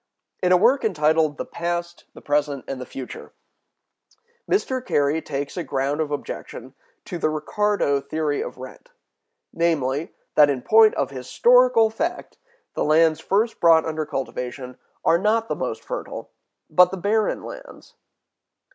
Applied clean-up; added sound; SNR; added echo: none; none; none; none.